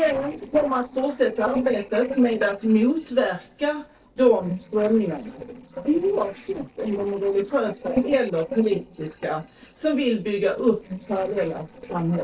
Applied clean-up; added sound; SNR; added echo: neural separator model SepFormer DNS4.